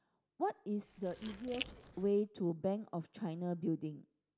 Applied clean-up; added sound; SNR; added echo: neural mask model Resemble Enhance denoiser.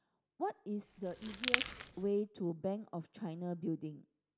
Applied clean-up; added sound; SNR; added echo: none; Crackle; -3 dB; none.